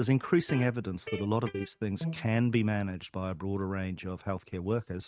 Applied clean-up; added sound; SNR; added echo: neural mask model RNNoise.